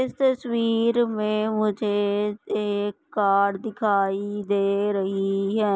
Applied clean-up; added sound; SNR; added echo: none; none; none; none.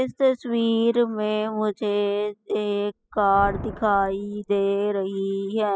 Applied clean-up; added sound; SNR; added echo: classical method spectral subtraction.